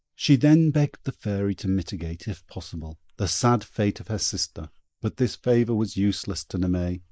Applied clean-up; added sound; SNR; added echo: neural mask model Resemble Enhance denoiser.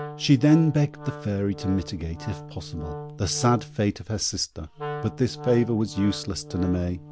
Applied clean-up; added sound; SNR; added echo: none; Wind instrument, woodwind instrument; 13 dB; none.